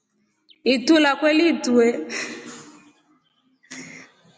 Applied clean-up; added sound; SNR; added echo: none; none; none; none.